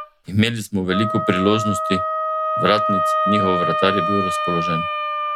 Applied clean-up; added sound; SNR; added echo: none; Wind instrument, woodwind instrument; 0 dB; none.